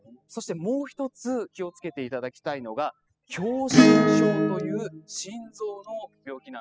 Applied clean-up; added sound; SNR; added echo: classical method spectral subtraction.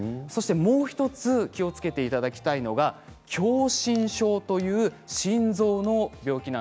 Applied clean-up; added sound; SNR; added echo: none; none; none; none.